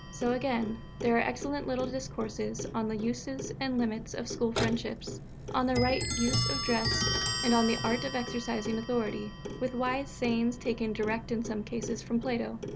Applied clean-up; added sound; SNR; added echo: none; Clock; 5 dB; none.